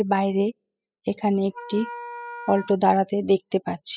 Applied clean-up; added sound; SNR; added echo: classical method spectral subtraction.